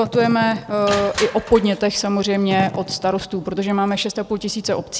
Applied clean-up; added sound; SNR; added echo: none; Wind / Fire + Crushing; 13 dB; none.